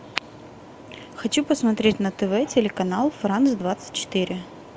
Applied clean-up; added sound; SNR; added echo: none; none; none; none.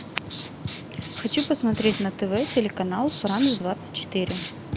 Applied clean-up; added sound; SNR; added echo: none; Writing; 0 dB; none.